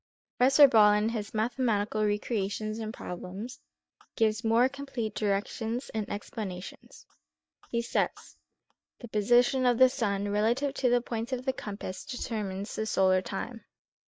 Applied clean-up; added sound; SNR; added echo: neural mask model DeepFilterNet 3.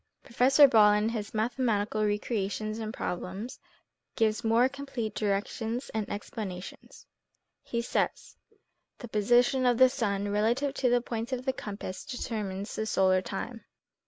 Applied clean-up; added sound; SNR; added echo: none; none; none; none.